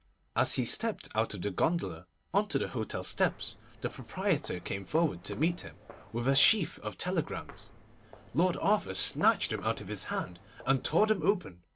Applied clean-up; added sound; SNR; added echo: none; Walk, footsteps; 19 dB; none.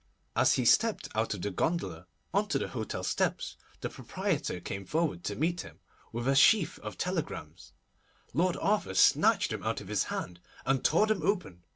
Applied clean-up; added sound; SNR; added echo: none; none; none; none.